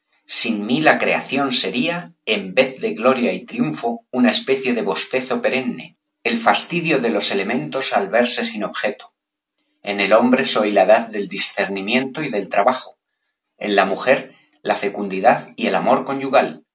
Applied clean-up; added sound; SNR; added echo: none; none; none; none.